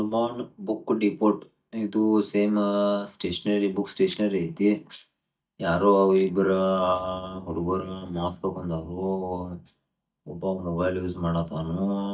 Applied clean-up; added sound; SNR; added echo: neural mask model DeepFilterNet 3.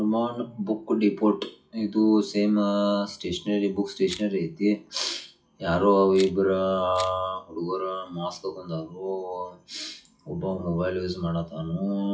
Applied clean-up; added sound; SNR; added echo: classical method WPE with log-MMSE.